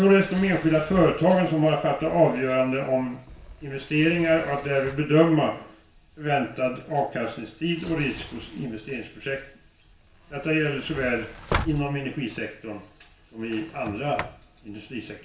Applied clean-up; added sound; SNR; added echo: none; Sliding door; 16 dB; reverberation time 0.4 s.